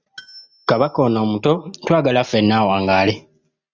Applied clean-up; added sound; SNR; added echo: neural mask model RNNoise.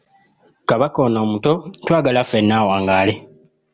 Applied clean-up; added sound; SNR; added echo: none; none; none; none.